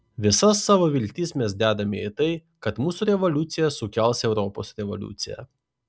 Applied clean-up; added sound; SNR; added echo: none; none; none; none.